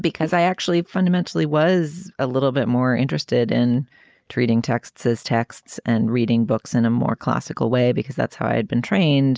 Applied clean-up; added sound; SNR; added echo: none; none; none; none.